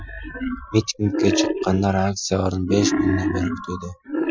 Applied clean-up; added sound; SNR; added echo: classical method Wiener filter.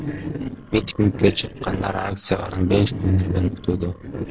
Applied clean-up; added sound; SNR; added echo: neural separator model SepFormer DNS4.